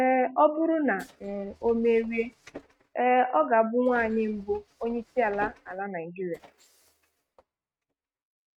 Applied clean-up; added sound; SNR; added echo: neural mask model RNNoise.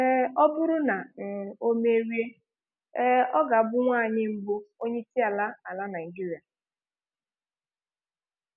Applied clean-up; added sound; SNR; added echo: none; none; none; none.